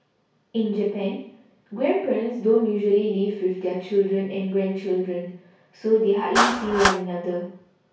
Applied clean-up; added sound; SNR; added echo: none; Clapping; 8 dB; reverberation time 0.6 s.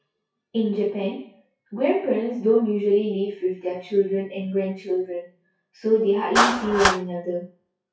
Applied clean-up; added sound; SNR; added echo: classical method WPE with log-MMSE.